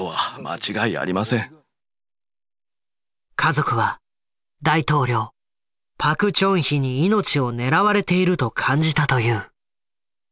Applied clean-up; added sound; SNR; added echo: none; none; none; none.